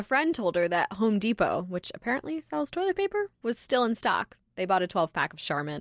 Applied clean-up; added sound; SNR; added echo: none; none; none; none.